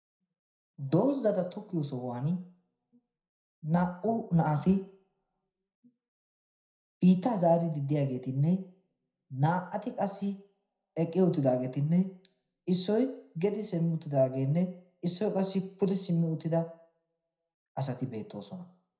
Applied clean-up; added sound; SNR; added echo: none; none; none; reverberation time 0.4 s.